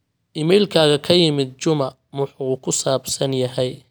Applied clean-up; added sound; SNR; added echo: none; none; none; none.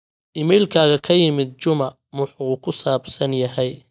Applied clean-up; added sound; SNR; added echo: neural mask model DeepFilterNet 3.